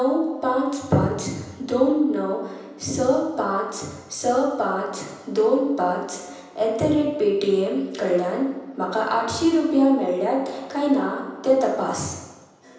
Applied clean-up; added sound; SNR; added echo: none; none; none; reverberation time 0.9 s.